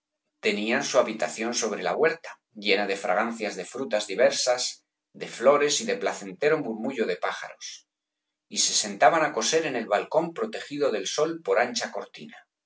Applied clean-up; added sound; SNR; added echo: none; none; none; none.